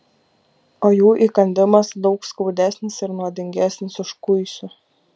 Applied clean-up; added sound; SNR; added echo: none; none; none; none.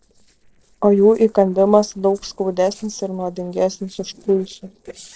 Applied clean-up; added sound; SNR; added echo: neural separator model SepFormer DNS4.